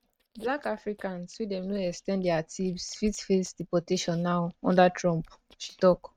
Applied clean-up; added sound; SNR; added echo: neural mask model RNNoise.